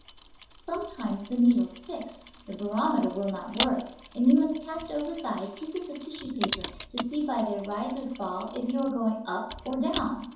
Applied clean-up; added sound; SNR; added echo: none; Mechanisms; 8 dB; reverberation time 2.8 s.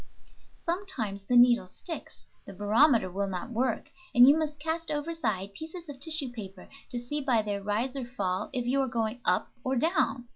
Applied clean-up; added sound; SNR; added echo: none; none; none; none.